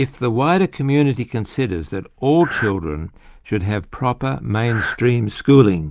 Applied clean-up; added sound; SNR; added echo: neural mask model Resemble Enhance denoiser.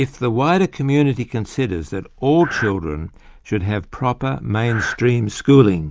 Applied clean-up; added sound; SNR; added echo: none; Breathing; 6 dB; none.